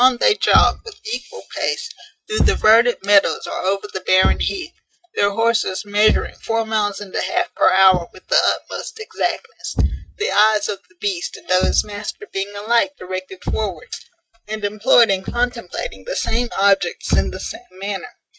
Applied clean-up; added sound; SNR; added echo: neural mask model RNNoise.